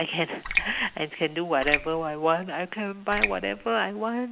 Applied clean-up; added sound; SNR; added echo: none; Raindrop; 3 dB; none.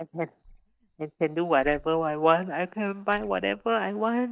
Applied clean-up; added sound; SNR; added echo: neural mask model DeepFilterNet 3.